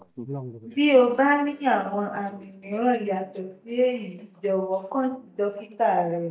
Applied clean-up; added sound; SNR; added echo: neural mask model DeepFilterNet 3.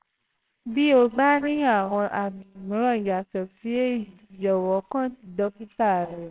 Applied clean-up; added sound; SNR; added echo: neural separator model SepFormer WHAMR!.